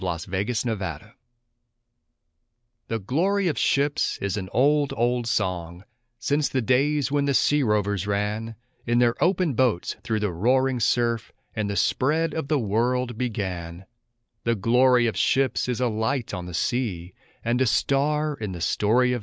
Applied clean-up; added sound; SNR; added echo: none; none; none; none.